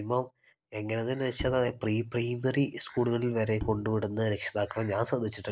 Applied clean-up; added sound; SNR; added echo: neural separator model SepFormer DNS4.